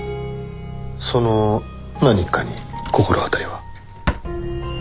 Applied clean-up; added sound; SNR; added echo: none; Drawer open or close; 11 dB; none.